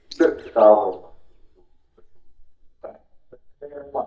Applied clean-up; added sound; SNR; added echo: neural mask model DeepFilterNet 3.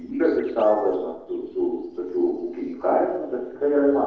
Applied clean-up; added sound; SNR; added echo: neural separator model SepFormer DNS4.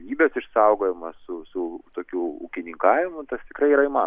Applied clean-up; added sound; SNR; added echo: none; none; none; none.